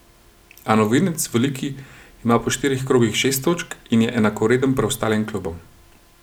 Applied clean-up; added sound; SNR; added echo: none; none; none; none.